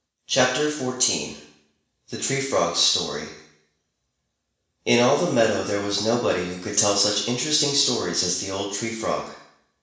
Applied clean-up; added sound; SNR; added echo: none; none; none; reverberation time 0.7 s.